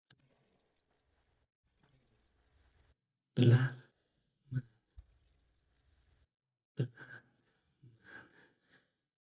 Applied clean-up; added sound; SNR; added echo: neural mask model DeepFilterNet 3.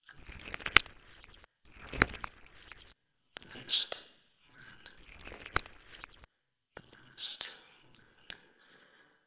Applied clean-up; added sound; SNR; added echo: neural separator model SepFormer WHAMR!.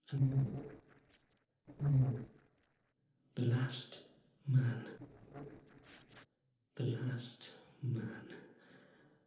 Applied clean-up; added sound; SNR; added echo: neural separator model SepFormer DNS4.